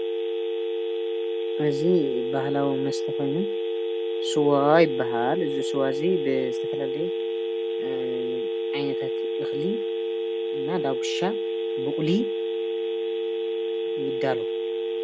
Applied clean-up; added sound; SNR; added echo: none; Telephone; -1 dB; none.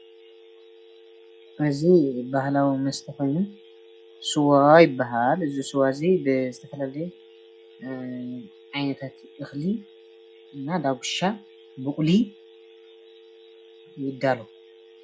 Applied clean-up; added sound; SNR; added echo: classical method log-MMSE.